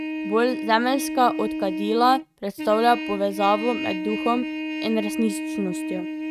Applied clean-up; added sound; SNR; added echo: neural mask model RNNoise.